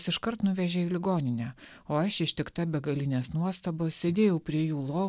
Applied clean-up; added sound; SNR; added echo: none; none; none; none.